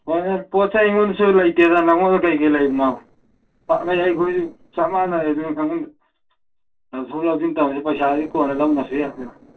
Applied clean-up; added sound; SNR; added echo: neural separator model SepFormer DNS4.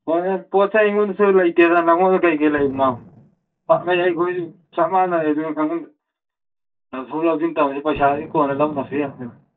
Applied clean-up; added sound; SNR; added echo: neural mask model DeepFilterNet 3.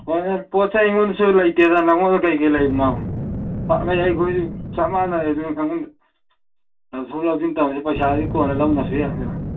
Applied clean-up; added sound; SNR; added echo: none; Boom; 10 dB; reverberation time 0.2 s.